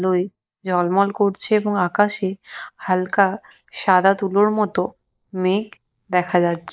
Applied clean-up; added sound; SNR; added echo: neural mask model Resemble Enhance denoiser.